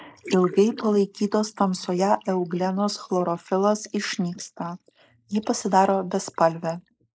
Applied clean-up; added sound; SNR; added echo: neural mask model Resemble Enhance denoiser.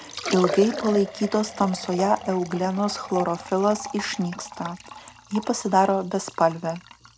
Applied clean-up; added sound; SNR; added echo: none; Liquid; 11 dB; none.